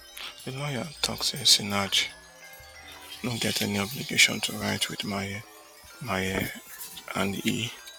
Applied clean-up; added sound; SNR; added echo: none; Chime; 18 dB; none.